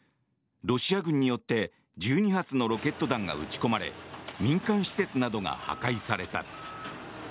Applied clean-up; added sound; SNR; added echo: none; none; none; none.